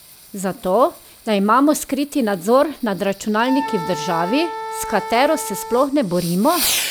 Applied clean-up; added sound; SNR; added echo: none; Fireworks + Wind instrument, woodwind instrument; 9 dB; none.